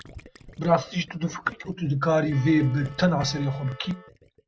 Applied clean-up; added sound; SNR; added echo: none; Bell + Gurgling; 18 dB; none.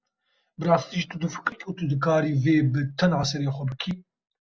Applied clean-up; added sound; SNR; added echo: none; none; none; none.